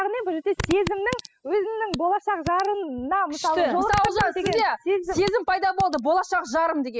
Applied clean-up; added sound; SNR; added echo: classical method spectral subtraction.